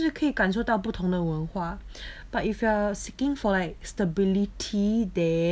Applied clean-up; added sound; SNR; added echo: none; none; none; none.